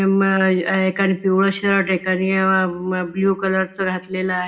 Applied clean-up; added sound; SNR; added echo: none; none; none; reverberation time 0.6 s.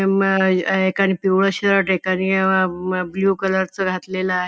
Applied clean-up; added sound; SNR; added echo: none; none; none; none.